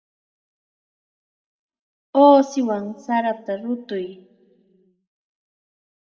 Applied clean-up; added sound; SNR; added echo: none; none; none; reverberation time 0.9 s.